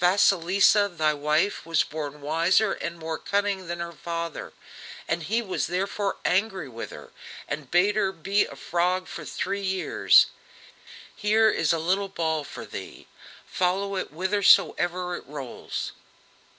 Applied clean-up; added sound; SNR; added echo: none; none; none; none.